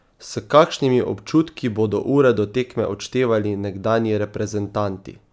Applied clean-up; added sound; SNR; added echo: none; none; none; none.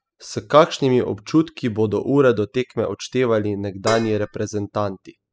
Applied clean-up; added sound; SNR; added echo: classical method spectral subtraction.